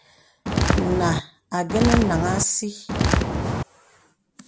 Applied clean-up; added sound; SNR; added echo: none; Walk, footsteps; -5 dB; none.